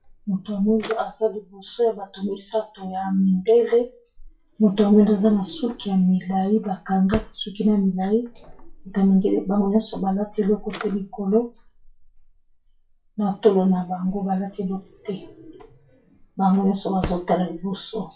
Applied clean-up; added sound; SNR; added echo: classical method WPE with log-MMSE.